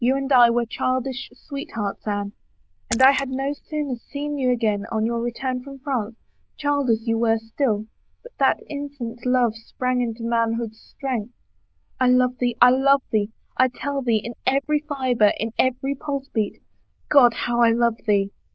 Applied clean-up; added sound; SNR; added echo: neural diffusion model UNIVERSE++.